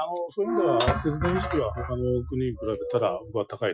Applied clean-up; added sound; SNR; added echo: classical method Wiener filter.